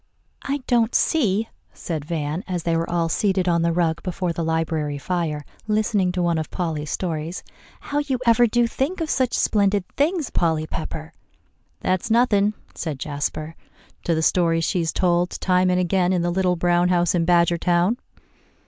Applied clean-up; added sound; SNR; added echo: none; none; none; none.